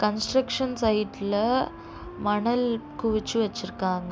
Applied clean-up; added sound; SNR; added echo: none; Wind instrument, woodwind instrument; 17 dB; none.